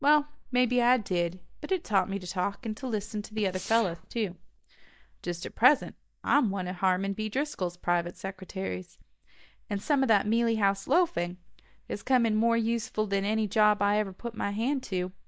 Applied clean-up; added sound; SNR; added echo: neural mask model DeepFilterNet 3.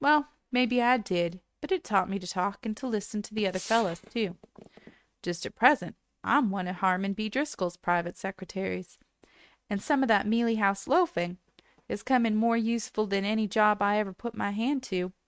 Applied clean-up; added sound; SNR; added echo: neural mask model RNNoise.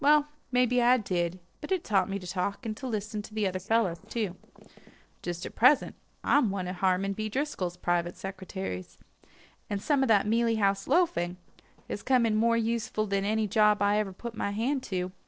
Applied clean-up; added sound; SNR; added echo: neural separator model SepFormer DNS4.